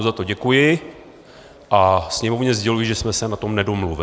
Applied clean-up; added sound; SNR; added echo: none; none; none; none.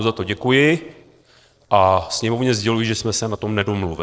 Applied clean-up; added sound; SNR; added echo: neural separator model SepFormer DNS4.